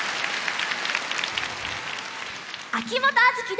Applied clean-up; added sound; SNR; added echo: none; none; none; none.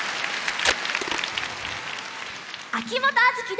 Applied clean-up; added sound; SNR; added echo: none; Packing tape, duct tape; 3 dB; none.